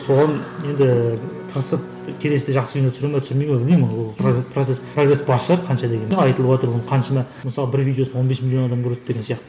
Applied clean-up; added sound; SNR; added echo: none; Bowed string instrument; 19 dB; none.